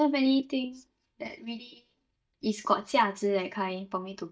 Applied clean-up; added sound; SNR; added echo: neural mask model DeepFilterNet 3.